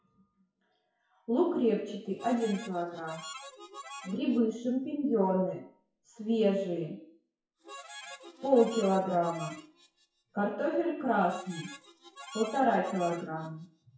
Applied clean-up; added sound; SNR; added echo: classical method WPE with log-MMSE.